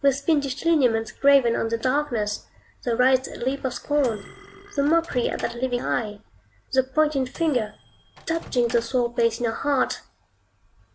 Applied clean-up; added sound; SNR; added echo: none; Microwave oven + Burping, eructation; 20 dB; none.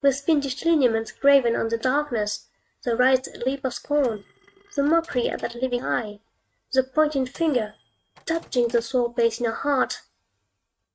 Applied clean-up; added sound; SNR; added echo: neural mask model RNNoise.